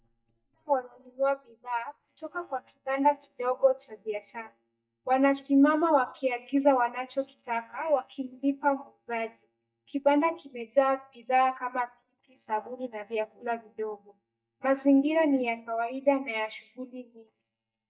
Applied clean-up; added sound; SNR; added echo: neural mask model DeepFilterNet 3.